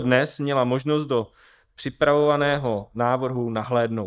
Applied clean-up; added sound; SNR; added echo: neural mask model DeepFilterNet 3.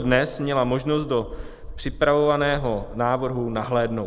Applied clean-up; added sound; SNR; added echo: none; Gull, seagull; 14 dB; none.